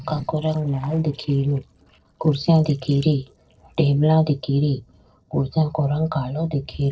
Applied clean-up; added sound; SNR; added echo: neural separator model SepFormer DNS4.